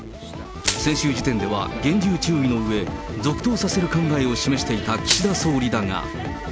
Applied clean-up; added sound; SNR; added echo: none; Crushing; 9 dB; none.